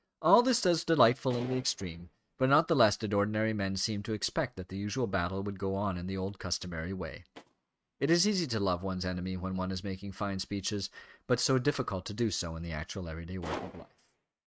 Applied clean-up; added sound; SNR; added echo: neural mask model RNNoise.